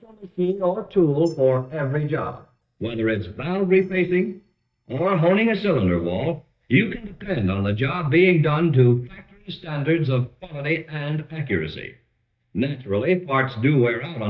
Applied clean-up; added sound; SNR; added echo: neural mask model DeepFilterNet 3.